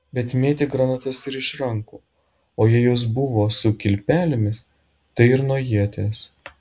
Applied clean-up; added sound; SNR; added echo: none; none; none; none.